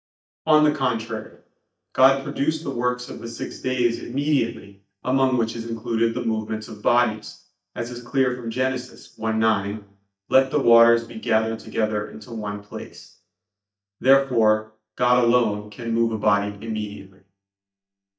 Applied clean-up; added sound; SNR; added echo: neural mask model DeepFilterNet 3.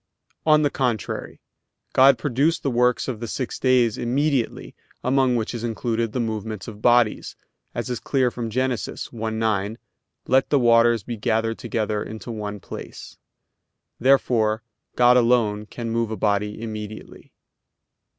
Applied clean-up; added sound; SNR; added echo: none; none; none; none.